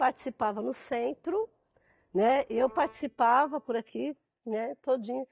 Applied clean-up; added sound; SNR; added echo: neural mask model DeepFilterNet 3.